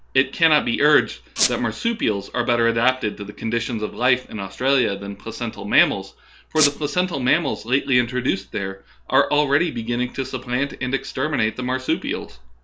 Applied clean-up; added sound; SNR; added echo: none; Squeak; 2 dB; none.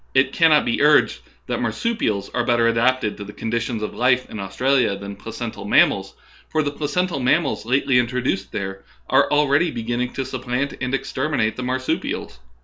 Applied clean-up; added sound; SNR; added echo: none; none; none; none.